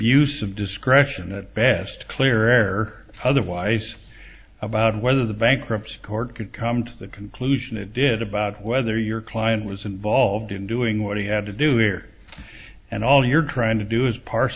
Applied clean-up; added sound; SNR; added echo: none; none; none; none.